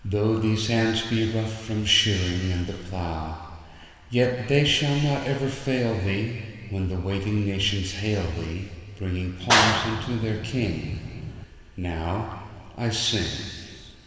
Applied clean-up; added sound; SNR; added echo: none; Clapping; 0 dB; reverberation time 2.2 s.